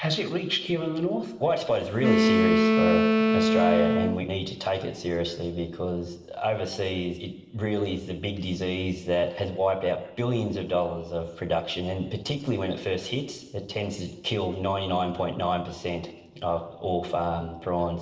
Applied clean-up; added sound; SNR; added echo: none; Wind instrument, woodwind instrument; -5 dB; reverberation time 1.0 s.